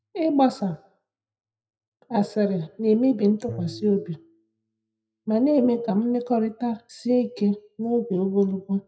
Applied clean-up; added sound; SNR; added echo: classical method WPE with log-MMSE.